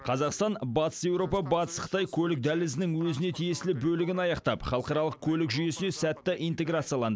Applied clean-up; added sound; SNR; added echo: none; none; none; none.